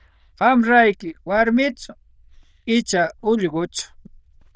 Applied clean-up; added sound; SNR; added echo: neural diffusion model UNIVERSE++.